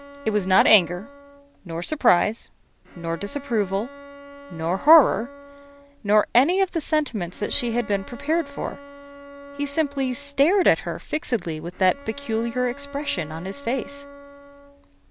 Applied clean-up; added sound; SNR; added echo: none; Bowed string instrument; 19 dB; none.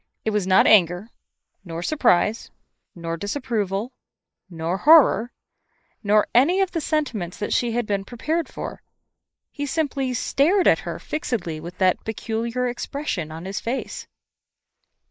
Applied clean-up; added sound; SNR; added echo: neural mask model Resemble Enhance denoiser.